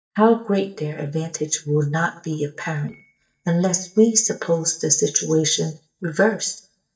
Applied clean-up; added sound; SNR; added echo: neural mask model DeepFilterNet 3.